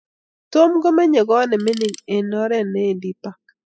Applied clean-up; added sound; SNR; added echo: classical method spectral subtraction.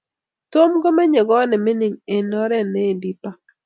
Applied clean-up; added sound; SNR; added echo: none; none; none; none.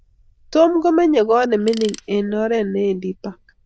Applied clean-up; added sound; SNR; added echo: neural diffusion model UNIVERSE++.